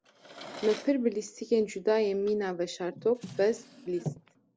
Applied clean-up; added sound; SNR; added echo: none; Drawer open or close; 15 dB; none.